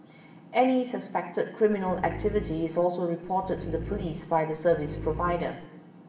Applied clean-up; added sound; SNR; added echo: none; Dog; 10 dB; reverberation time 0.9 s.